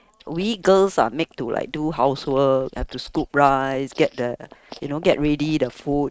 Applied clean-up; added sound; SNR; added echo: neural mask model RNNoise.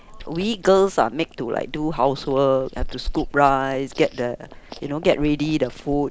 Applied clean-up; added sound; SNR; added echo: none; Chewing, mastication; 12 dB; none.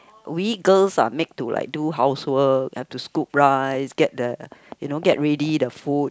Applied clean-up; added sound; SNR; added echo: none; none; none; none.